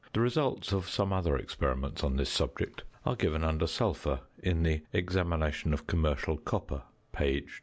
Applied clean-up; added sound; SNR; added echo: none; none; none; none.